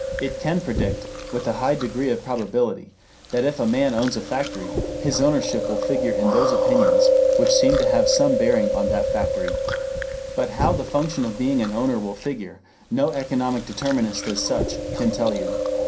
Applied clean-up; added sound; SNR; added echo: none; Chewing, mastication; 0 dB; reverberation time 0.3 s.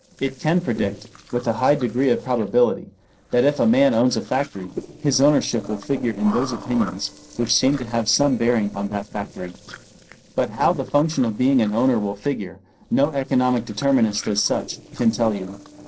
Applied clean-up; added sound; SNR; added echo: neural separator model SepFormer DNS4.